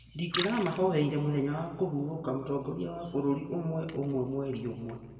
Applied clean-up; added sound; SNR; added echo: none; Liquid; 15 dB; reverberation time 1.6 s.